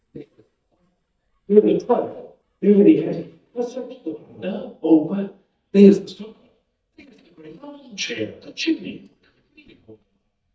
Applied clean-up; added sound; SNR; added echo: neural mask model DeepFilterNet 3.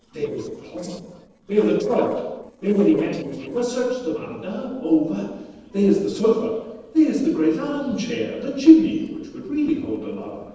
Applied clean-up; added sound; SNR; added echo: neural separator model SepFormer DNS4.